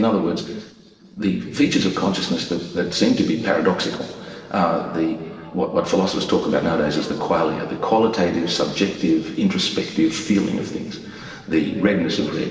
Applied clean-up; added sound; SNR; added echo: neural separator model SepFormer DNS4.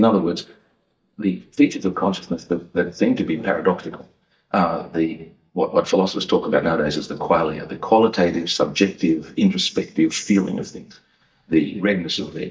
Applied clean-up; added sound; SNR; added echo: neural mask model DeepFilterNet 3.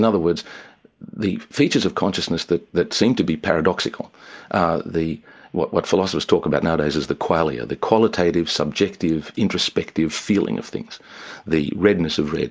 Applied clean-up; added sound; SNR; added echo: none; none; none; none.